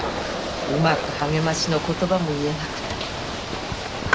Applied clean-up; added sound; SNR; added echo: none; Skateboard + Ocean / Boat, Water vehicle; 2 dB; none.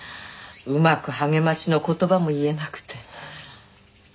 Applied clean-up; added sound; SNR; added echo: none; none; none; none.